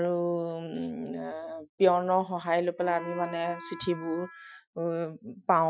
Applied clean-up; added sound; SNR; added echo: classical method Wiener filter.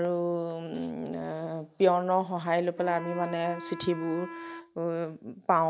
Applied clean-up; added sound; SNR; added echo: none; Wind instrument, woodwind instrument; 14 dB; none.